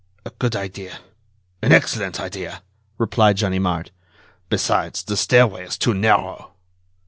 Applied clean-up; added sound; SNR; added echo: none; none; none; none.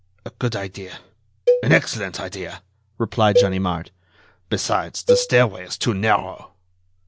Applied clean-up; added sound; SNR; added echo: none; Cowbell; 2 dB; none.